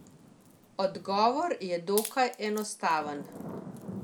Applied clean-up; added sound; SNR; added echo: none; Thunder / Rain + Wood; 13 dB; none.